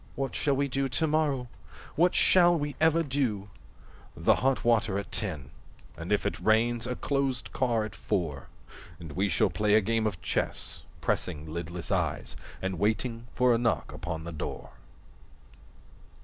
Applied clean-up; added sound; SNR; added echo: none; Tick; 15 dB; none.